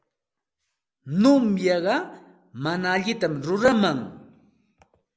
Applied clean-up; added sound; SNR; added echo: none; none; none; none.